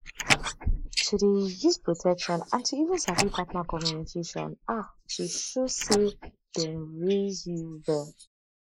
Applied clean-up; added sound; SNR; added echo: neural mask model Resemble Enhance denoiser.